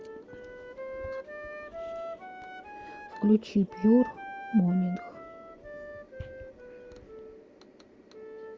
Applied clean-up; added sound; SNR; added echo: none; Wind instrument, woodwind instrument; 12 dB; none.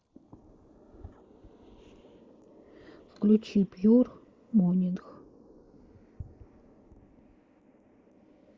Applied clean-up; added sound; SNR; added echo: neural mask model Resemble Enhance denoiser.